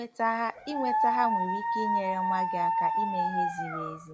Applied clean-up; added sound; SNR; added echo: none; Dog; -5 dB; none.